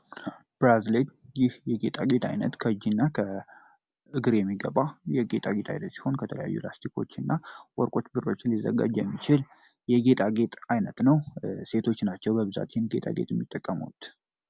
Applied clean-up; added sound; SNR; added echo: none; none; none; none.